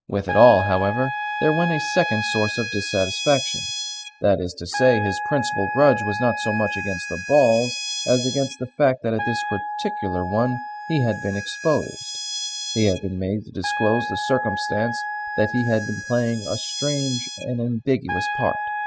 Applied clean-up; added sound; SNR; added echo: classical method spectral subtraction.